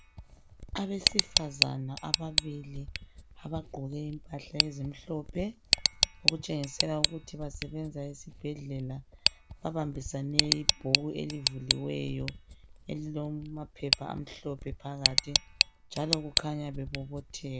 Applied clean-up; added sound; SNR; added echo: none; Tick; -4 dB; none.